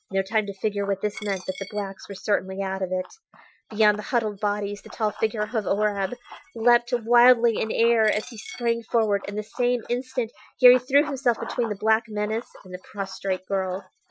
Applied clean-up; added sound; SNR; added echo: classical method Wiener filter.